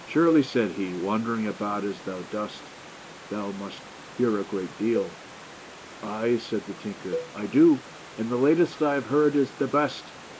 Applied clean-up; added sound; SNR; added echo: none; Stream / Liquid + Cowbell; 14 dB; none.